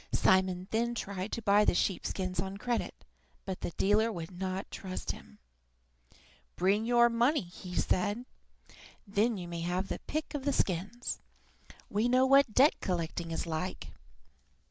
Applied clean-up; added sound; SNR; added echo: none; none; none; none.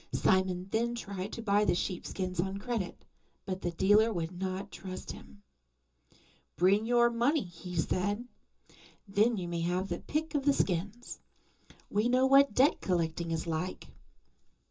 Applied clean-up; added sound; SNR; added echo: none; none; none; reverberation time 0.2 s.